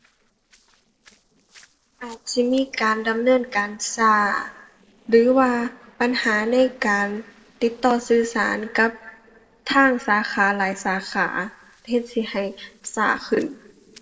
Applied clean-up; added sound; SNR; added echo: neural separator model SepFormer DNS4.